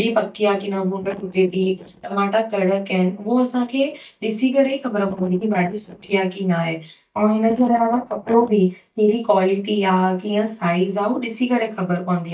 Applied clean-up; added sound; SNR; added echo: neural mask model DeepFilterNet 3.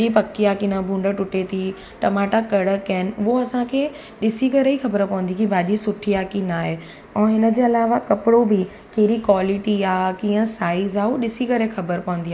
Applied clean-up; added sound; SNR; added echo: none; none; none; none.